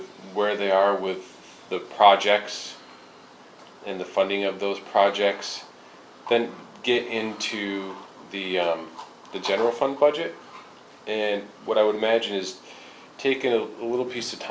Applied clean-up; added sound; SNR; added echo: none; none; none; none.